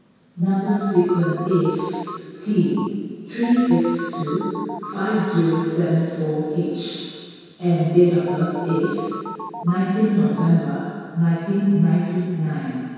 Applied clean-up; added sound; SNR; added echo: none; Telephone; 13 dB; reverberation time 2.0 s.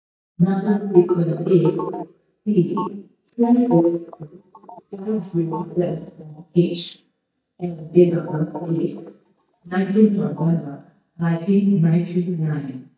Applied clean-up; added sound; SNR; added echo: neural mask model DeepFilterNet 3.